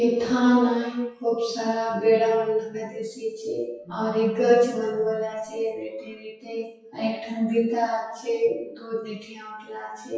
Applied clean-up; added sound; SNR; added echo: classical method WPE with log-MMSE.